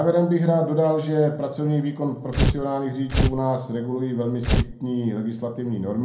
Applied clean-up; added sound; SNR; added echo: none; Tearing; -1 dB; reverberation time 0.5 s.